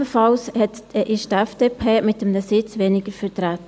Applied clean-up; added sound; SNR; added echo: none; none; none; none.